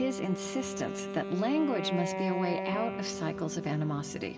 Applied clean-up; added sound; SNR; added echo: none; Wind instrument, woodwind instrument; 5 dB; reverberation time 1.1 s.